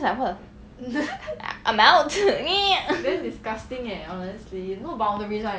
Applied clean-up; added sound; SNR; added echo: none; none; none; none.